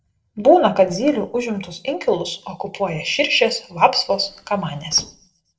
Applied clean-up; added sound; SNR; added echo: neural separator model SepFormer DNS4.